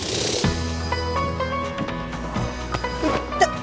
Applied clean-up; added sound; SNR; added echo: none; none; none; none.